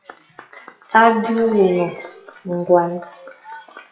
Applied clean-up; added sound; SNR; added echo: classical method WPE with log-MMSE.